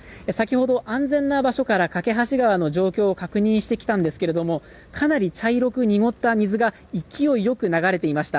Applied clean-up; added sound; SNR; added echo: none; none; none; none.